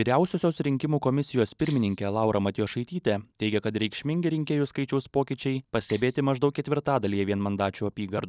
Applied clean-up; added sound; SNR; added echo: none; Rattle (instrument); 14 dB; none.